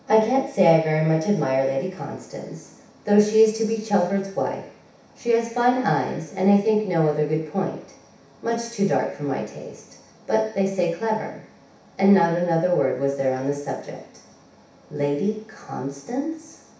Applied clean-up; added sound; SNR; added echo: none; none; none; reverberation time 0.7 s.